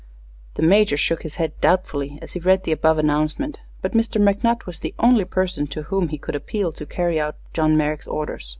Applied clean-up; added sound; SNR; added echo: none; none; none; none.